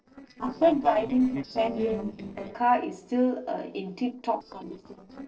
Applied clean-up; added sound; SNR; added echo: neural separator model SepFormer DNS4.